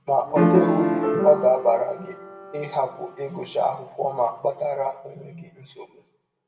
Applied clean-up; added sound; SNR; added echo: none; Piano; 0 dB; reverberation time 0.6 s.